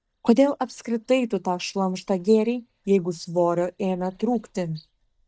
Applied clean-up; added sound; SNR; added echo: neural mask model DeepFilterNet 3.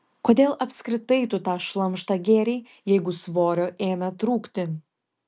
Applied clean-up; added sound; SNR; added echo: none; none; none; none.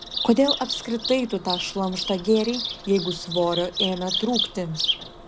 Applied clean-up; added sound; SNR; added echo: none; Bird vocalization, bird call, bird song; 5 dB; none.